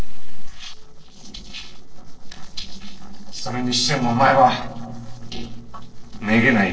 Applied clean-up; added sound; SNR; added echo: neural separator model SepFormer DNS4.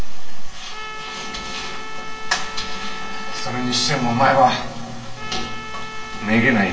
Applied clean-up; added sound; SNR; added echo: none; Trumpet; 15 dB; reverberation time 0.2 s.